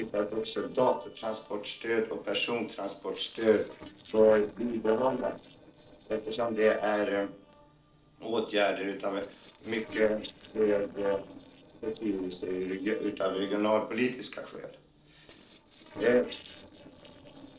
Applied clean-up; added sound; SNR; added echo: neural separator model SepFormer DNS4.